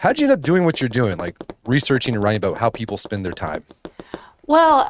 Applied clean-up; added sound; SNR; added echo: neural mask model RNNoise.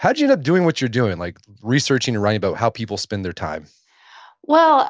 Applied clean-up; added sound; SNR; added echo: none; none; none; none.